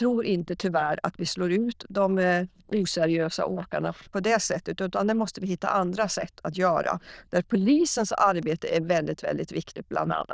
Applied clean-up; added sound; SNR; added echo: neural diffusion model UNIVERSE++.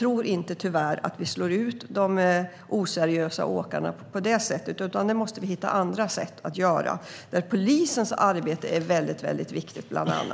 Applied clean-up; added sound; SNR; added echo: none; none; none; none.